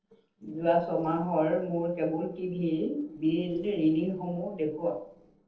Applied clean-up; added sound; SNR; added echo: neural separator model SepFormer DNS4.